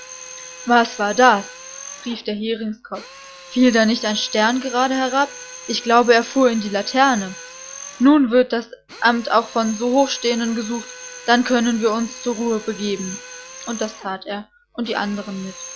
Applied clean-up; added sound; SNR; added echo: none; Drill; 17 dB; none.